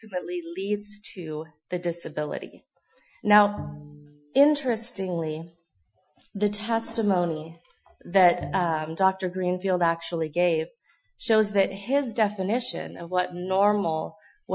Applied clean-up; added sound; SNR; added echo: classical method Wiener filter.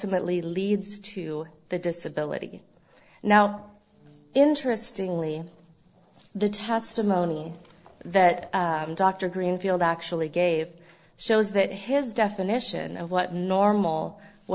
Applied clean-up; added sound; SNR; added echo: neural separator model SepFormer DNS4.